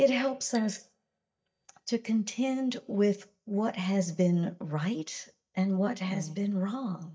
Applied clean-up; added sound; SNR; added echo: neural mask model DeepFilterNet 3.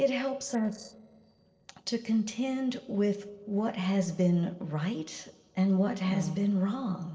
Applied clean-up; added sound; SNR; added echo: neural separator model SepFormer DNS4.